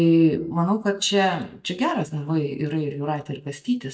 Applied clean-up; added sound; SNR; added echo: neural mask model DeepFilterNet 3.